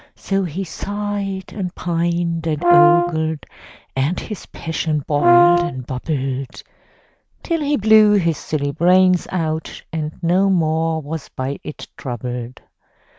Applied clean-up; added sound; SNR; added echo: none; Brass instrument; -3 dB; none.